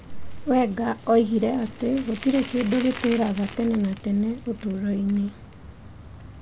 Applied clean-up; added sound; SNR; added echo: none; Bicycle; 16 dB; none.